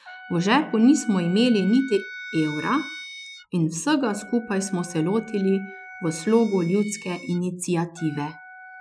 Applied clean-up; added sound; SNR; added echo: classical method Wiener filter.